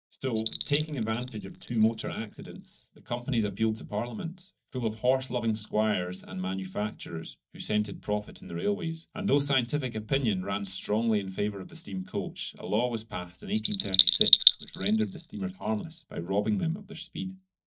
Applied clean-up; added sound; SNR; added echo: neural mask model DeepFilterNet 3.